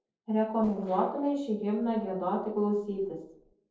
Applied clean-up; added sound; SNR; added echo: neural separator model SepFormer DNS4.